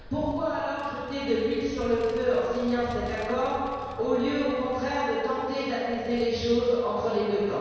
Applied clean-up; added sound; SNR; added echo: none; Vehicle; 19 dB; reverberation time 1.9 s.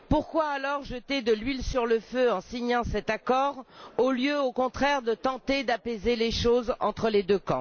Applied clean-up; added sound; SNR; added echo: none; none; none; none.